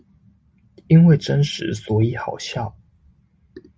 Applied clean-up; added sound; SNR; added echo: none; none; none; none.